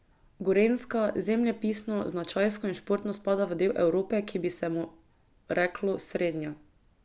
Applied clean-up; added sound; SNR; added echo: none; none; none; none.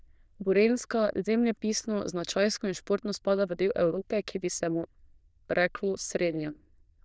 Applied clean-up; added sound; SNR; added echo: neural diffusion model UNIVERSE++.